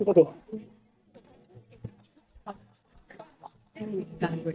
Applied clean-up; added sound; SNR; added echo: neural mask model DeepFilterNet 3.